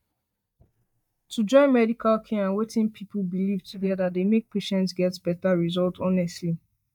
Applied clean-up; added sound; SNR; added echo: neural mask model DeepFilterNet 3.